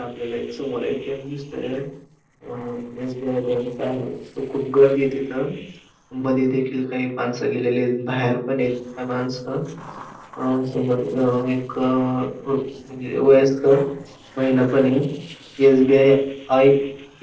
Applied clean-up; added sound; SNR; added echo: neural separator model SepFormer DNS4.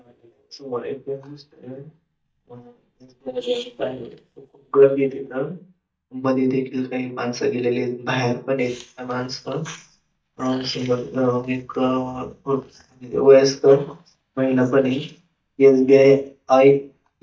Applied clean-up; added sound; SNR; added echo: neural mask model DeepFilterNet 3.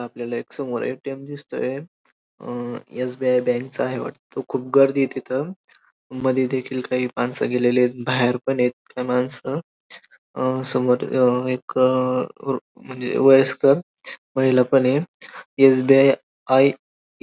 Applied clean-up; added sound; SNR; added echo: none; none; none; none.